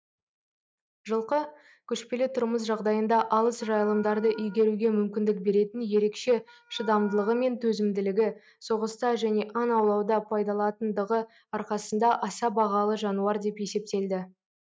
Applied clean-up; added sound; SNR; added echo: neural mask model RNNoise.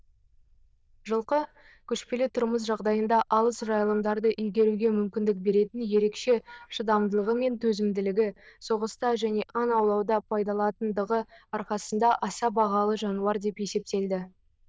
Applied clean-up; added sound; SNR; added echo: neural diffusion model UNIVERSE++.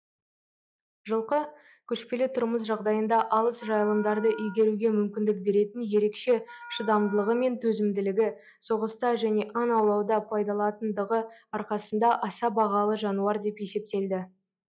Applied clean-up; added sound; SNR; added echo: classical method log-MMSE.